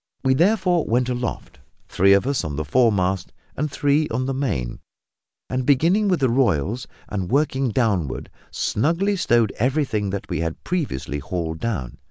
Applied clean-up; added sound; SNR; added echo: none; none; none; none.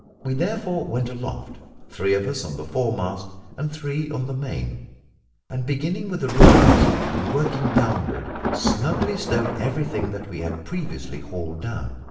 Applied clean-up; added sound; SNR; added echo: none; Thunder; -2 dB; reverberation time 0.9 s.